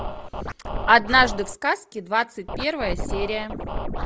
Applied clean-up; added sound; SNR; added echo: none; Scratching (performance technique); 6 dB; none.